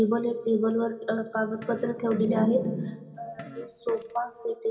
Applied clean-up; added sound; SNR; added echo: none; Fart; 19 dB; reverberation time 1.3 s.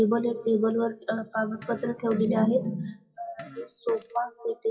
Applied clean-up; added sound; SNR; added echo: classical method WPE with log-MMSE.